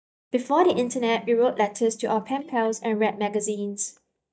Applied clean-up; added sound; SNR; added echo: neural mask model DeepFilterNet 3.